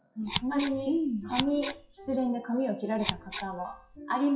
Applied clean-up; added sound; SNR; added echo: classical method WPE with log-MMSE.